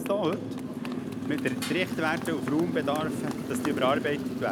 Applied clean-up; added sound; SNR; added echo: none; Motorcycle; 2 dB; none.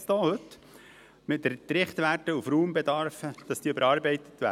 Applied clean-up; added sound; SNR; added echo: none; none; none; none.